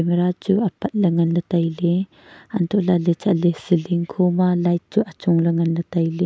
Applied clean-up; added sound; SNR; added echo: none; none; none; none.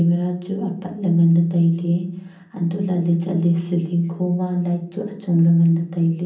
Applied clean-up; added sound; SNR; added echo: none; none; none; reverberation time 0.6 s.